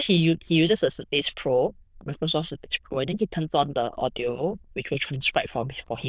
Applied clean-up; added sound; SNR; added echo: neural diffusion model UNIVERSE++.